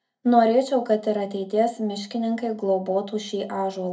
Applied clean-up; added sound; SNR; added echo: none; none; none; reverberation time 0.3 s.